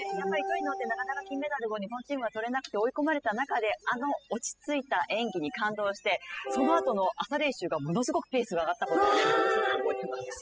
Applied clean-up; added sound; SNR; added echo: classical method spectral subtraction.